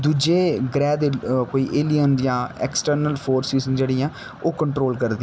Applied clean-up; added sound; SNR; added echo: none; none; none; none.